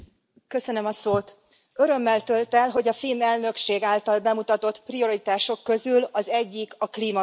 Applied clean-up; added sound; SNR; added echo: none; none; none; none.